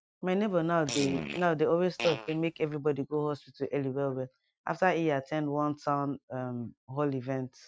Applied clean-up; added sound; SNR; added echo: neural mask model RNNoise.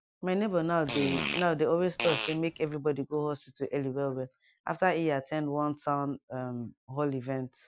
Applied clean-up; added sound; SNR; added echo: none; Fart; 5 dB; none.